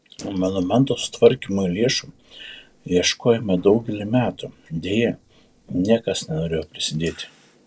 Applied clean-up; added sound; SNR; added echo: neural separator model SepFormer DNS4.